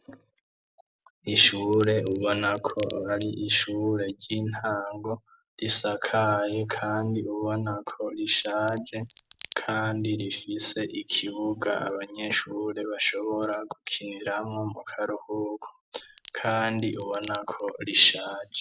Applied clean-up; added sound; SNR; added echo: none; Crack; 15 dB; none.